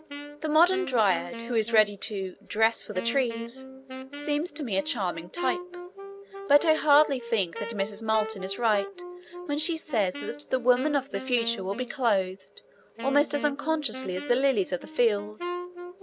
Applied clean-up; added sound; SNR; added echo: none; Wind instrument, woodwind instrument; 11 dB; none.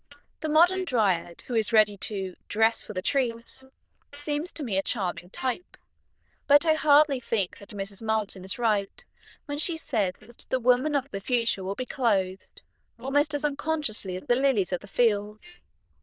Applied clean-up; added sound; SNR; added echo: neural diffusion model UNIVERSE++.